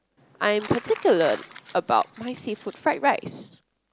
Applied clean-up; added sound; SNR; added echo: none; Crumpling, crinkling; 17 dB; none.